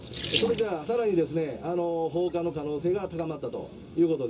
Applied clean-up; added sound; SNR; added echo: none; Sink (filling or washing) / Water tap, faucet; 9 dB; reverberation time 0.2 s.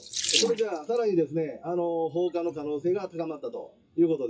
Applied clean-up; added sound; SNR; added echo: classical method WPE with log-MMSE.